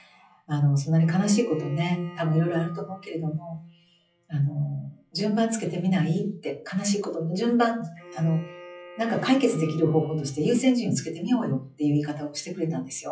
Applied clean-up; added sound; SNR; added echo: classical method WPE with log-MMSE.